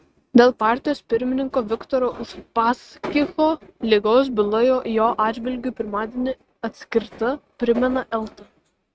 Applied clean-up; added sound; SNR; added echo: neural mask model RNNoise.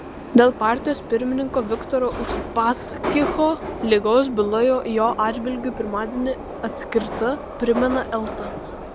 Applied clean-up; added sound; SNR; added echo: none; Subway, metro, underground; 9 dB; none.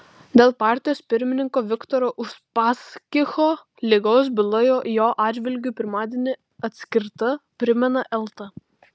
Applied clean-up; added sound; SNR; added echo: none; none; none; none.